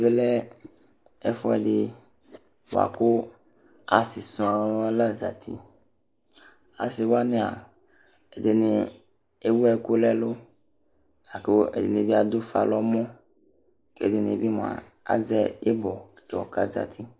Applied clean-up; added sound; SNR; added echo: neural mask model Resemble Enhance denoiser.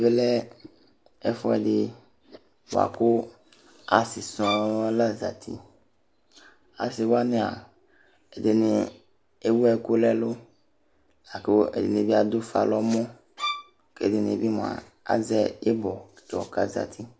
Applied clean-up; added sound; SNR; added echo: none; Bowed string instrument; 7 dB; none.